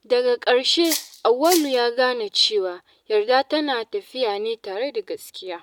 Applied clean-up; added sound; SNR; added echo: none; Rattle (instrument); 8 dB; none.